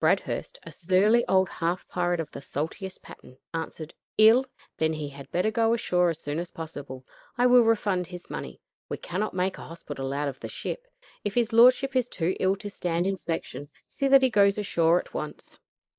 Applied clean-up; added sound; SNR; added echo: neural mask model Resemble Enhance denoiser.